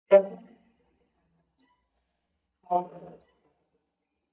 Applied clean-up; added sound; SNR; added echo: neural mask model DeepFilterNet 3.